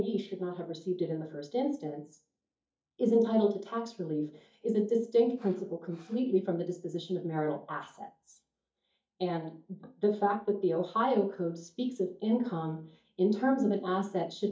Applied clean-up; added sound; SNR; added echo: neural mask model DeepFilterNet 3.